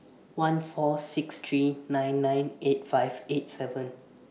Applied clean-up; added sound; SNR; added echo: none; none; none; none.